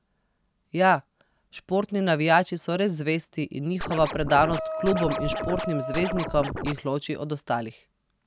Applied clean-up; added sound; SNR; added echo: none; Wind instrument, woodwind instrument + Scratching (performance technique); 5 dB; none.